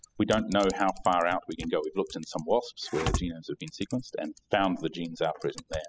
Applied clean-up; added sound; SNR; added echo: classical method spectral subtraction.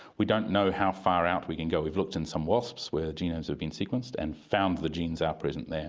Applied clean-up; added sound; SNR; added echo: none; none; none; none.